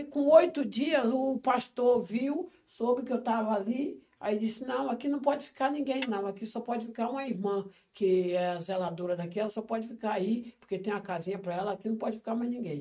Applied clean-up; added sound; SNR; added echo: neural mask model RNNoise.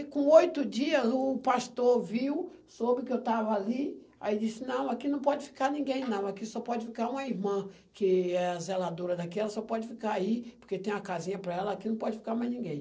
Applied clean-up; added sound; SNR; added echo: neural separator model SepFormer DNS4.